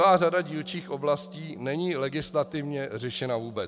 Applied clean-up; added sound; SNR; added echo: none; Bass guitar; 18 dB; none.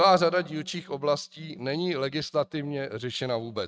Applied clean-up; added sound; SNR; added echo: neural mask model RNNoise.